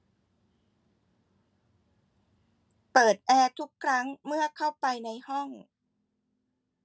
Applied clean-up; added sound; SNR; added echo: none; none; none; none.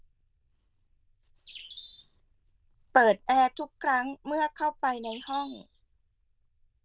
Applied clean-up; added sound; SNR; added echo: neural diffusion model UNIVERSE++.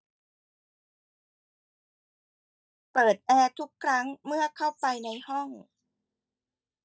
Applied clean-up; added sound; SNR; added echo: neural mask model DeepFilterNet 3.